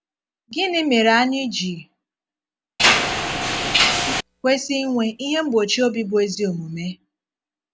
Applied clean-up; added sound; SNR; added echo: none; Mechanisms; 0 dB; none.